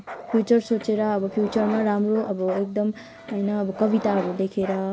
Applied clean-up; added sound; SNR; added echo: none; Bark + Subway, metro, underground; 13 dB; none.